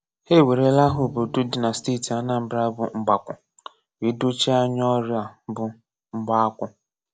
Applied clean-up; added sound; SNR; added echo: none; Bowed string instrument; 16 dB; none.